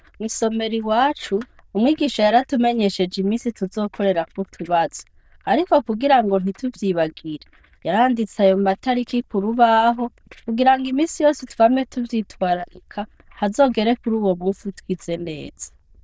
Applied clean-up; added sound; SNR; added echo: neural diffusion model UNIVERSE++.